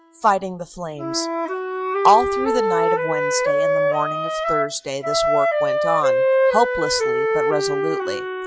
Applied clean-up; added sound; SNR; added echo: classical method log-MMSE.